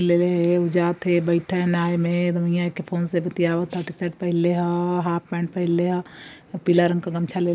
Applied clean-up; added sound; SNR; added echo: neural mask model Resemble Enhance denoiser.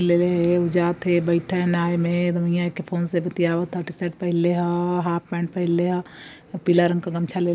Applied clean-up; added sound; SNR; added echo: none; none; none; none.